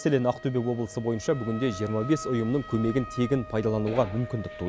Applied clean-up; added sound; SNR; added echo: none; Wind instrument, woodwind instrument; 15 dB; none.